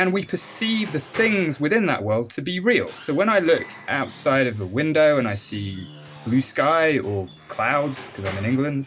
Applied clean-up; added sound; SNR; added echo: none; Squeak / Wood; 19 dB; none.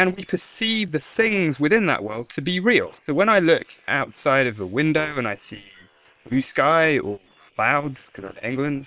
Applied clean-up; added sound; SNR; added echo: neural separator model SepFormer WHAM!.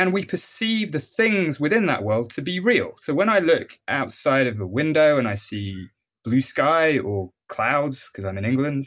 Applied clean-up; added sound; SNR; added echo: none; none; none; none.